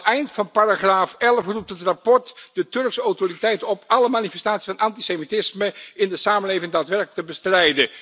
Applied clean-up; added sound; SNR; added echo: none; none; none; none.